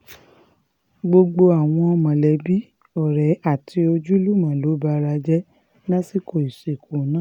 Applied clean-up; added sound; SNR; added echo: none; none; none; none.